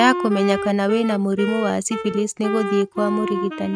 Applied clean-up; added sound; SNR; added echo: neural mask model RNNoise.